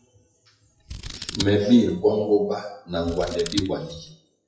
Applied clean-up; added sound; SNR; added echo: classical method WPE with log-MMSE.